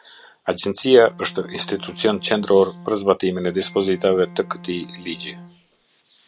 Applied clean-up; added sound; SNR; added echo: none; Bowed string instrument; 20 dB; none.